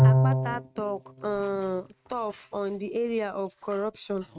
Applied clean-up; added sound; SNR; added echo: neural mask model RNNoise.